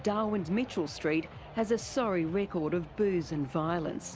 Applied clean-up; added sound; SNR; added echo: none; none; none; none.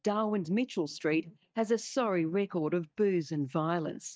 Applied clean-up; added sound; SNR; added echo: neural mask model DeepFilterNet 3.